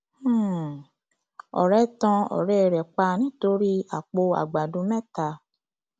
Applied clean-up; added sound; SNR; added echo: none; none; none; none.